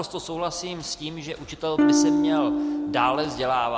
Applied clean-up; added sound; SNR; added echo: none; Electric guitar / Strum; -5 dB; none.